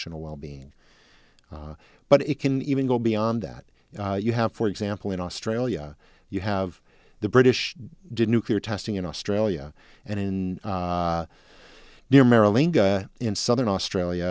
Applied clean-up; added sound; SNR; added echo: none; none; none; none.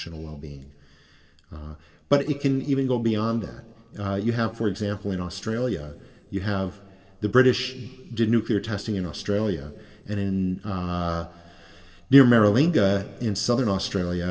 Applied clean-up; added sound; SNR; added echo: none; none; none; reverberation time 1.6 s.